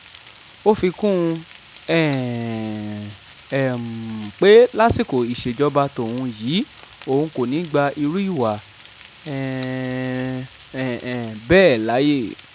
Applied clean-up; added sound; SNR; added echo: none; Frying (food); 14 dB; none.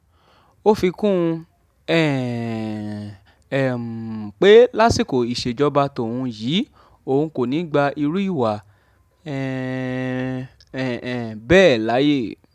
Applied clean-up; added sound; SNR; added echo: none; none; none; none.